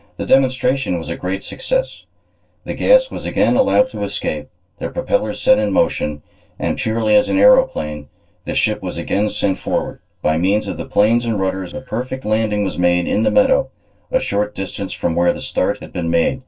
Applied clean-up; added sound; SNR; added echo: neural separator model SepFormer DNS4.